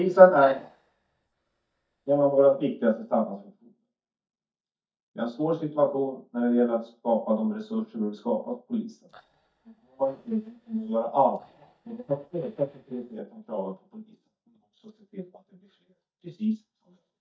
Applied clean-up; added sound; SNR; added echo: neural mask model DeepFilterNet 3.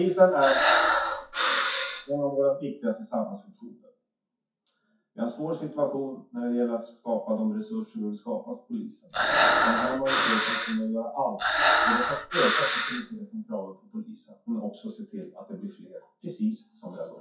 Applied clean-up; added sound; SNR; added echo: classical method WPE with log-MMSE.